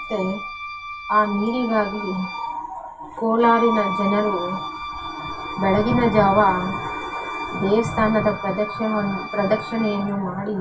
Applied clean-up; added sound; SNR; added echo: none; Wind instrument, woodwind instrument; 10 dB; reverberation time 0.2 s.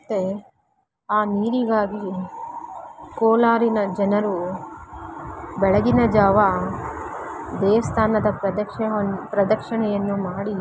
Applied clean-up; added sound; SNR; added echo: none; none; none; none.